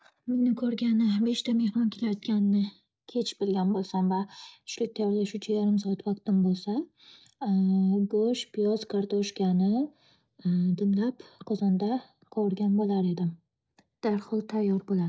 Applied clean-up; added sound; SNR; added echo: none; none; none; none.